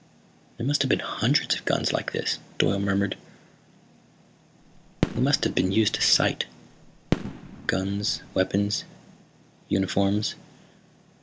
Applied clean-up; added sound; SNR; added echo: none; Fireworks; 6 dB; none.